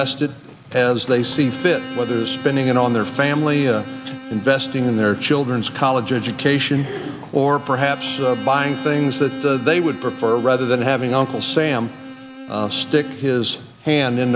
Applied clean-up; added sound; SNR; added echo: none; Bowed string instrument; 13 dB; none.